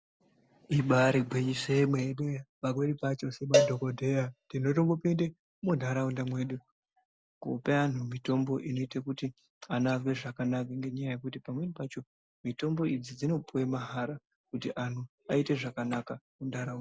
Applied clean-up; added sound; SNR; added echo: none; Cowbell; 0 dB; none.